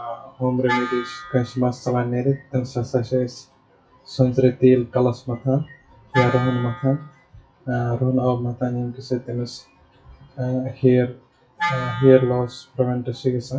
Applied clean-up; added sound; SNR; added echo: classical method WPE with log-MMSE.